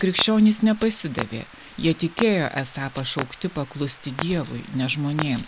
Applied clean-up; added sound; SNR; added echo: none; Clock + Rattle; 14 dB; none.